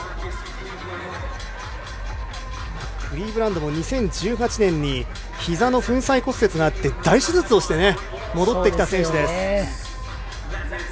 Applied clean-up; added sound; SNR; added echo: none; none; none; none.